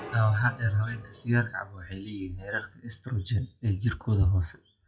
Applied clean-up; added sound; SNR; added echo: classical method WPE with log-MMSE.